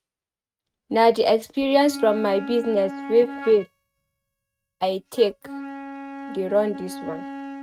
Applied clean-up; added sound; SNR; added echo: neural mask model RNNoise.